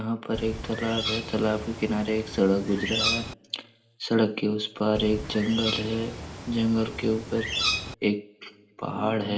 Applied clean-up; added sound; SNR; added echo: none; Bird; 5 dB; reverberation time 1.3 s.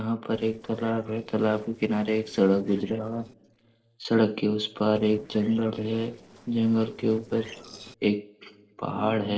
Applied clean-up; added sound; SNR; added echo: neural separator model SepFormer DNS4.